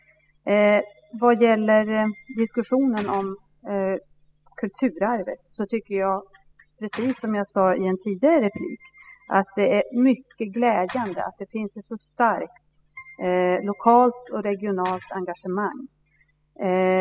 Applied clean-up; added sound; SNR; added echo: classical method spectral subtraction.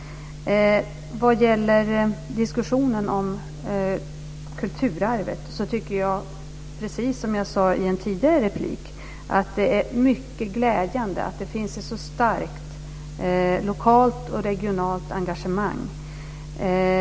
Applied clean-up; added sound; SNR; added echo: none; none; none; none.